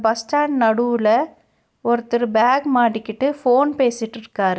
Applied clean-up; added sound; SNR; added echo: none; none; none; none.